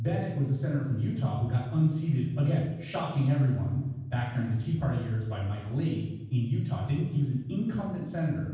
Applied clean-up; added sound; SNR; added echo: none; none; none; reverberation time 1.2 s.